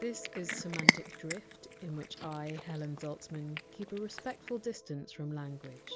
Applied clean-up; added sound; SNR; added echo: none; Cat; -3 dB; none.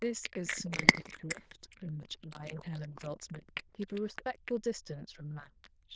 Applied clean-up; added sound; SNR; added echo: neural diffusion model UNIVERSE++.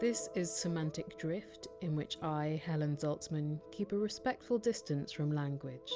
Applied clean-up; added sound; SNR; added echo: none; none; none; none.